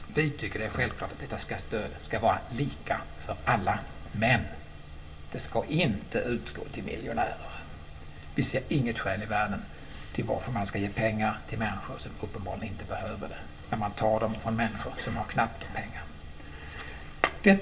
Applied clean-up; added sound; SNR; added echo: none; none; none; reverberation time 0.2 s.